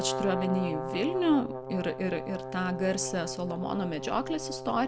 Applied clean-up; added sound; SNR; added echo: none; Brass instrument; 6 dB; none.